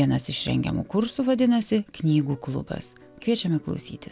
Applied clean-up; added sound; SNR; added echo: none; none; none; none.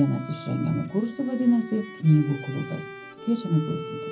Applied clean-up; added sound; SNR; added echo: none; Bowed string instrument; 14 dB; reverberation time 0.4 s.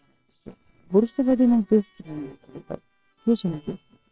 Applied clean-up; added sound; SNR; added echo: neural separator model SepFormer WHAMR!.